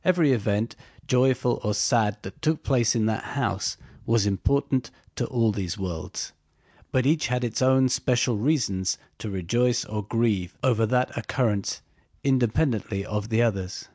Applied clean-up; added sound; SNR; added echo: none; none; none; none.